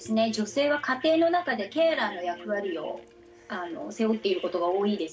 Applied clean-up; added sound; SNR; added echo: none; none; none; none.